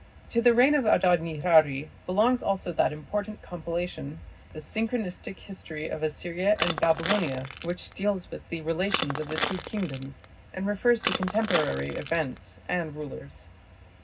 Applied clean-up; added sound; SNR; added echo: none; Crushing; 5 dB; reverberation time 0.4 s.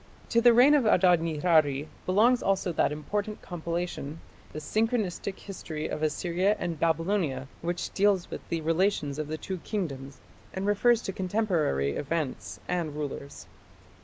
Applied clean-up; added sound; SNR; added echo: none; none; none; none.